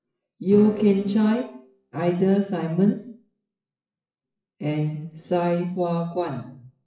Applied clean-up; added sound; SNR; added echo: classical method WPE with log-MMSE.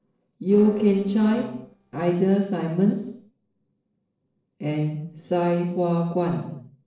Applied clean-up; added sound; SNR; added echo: neural separator model SepFormer DNS4.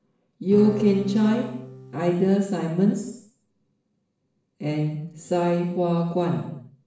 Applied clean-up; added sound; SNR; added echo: none; Acoustic guitar / Strum; 10 dB; reverberation time 0.7 s.